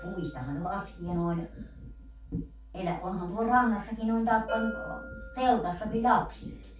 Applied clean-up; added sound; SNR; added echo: none; Bell; 16 dB; reverberation time 0.3 s.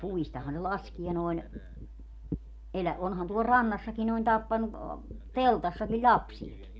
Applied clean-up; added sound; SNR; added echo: none; none; none; none.